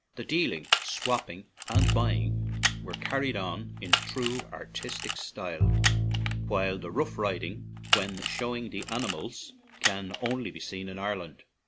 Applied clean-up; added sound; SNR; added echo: none; Bowed string instrument + Camera; -3 dB; none.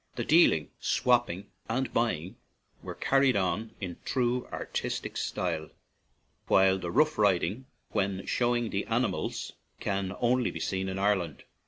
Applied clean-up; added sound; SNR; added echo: none; none; none; none.